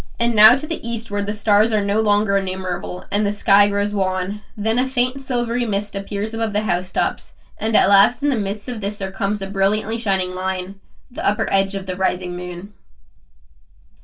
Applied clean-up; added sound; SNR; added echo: none; none; none; reverberation time 0.2 s.